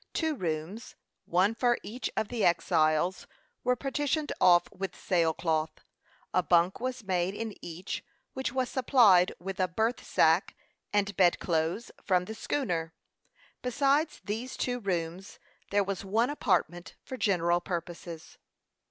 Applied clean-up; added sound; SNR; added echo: none; none; none; none.